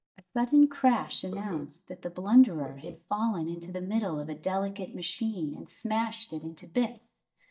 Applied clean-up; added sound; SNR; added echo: neural mask model DeepFilterNet 3.